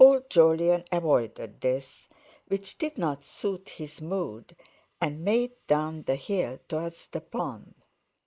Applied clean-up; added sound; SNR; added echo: neural mask model Resemble Enhance denoiser.